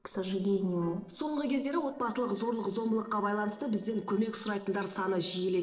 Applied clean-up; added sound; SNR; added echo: neural separator model SepFormer DNS4.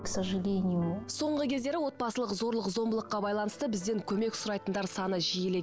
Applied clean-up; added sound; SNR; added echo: none; none; none; none.